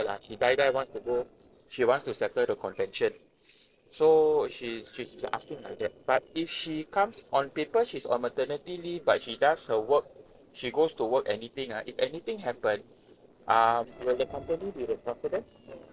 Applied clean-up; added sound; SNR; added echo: neural separator model SepFormer DNS4.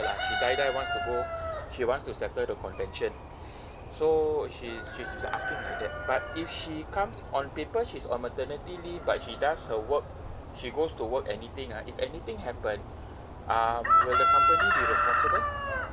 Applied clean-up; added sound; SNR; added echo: none; Chicken, rooster; -1 dB; none.